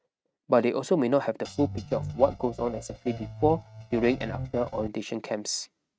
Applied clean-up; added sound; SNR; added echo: neural mask model RNNoise.